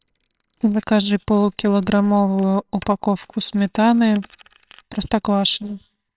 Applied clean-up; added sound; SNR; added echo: neural separator model SepFormer WHAMR!.